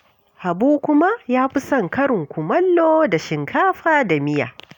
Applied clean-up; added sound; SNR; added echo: none; none; none; none.